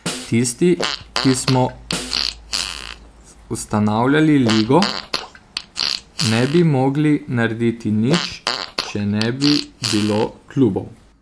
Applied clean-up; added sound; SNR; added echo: none; Fart + Snare drum; 8 dB; none.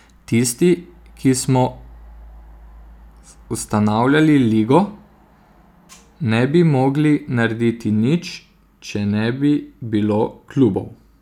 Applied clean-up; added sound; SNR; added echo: none; none; none; none.